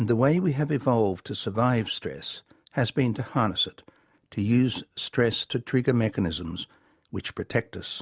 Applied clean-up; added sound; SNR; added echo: none; none; none; none.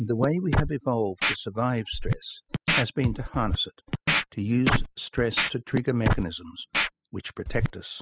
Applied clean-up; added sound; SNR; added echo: classical method spectral subtraction.